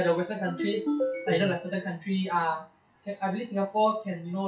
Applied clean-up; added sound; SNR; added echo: classical method WPE with log-MMSE.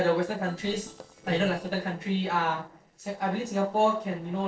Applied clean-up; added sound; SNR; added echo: neural separator model SepFormer DNS4.